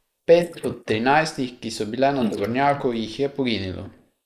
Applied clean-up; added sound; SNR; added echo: neural mask model Resemble Enhance denoiser.